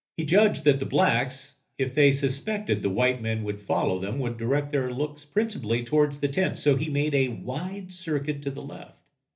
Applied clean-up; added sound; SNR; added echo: none; none; none; reverberation time 0.3 s.